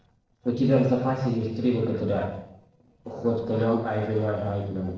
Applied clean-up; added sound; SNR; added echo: neural separator model SepFormer DNS4.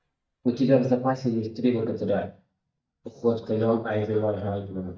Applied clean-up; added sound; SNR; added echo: neural mask model DeepFilterNet 3.